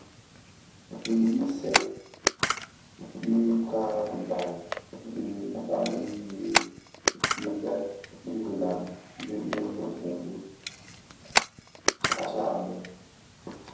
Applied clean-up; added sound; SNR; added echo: none; Camera; 2 dB; reverberation time 0.7 s.